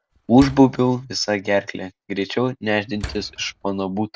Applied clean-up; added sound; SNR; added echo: none; Slam; 17 dB; none.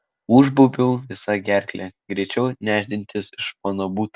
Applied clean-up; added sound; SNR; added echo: none; none; none; none.